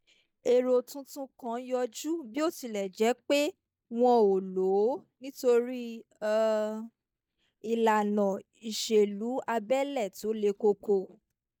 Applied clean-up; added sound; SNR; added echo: neural mask model DeepFilterNet 3.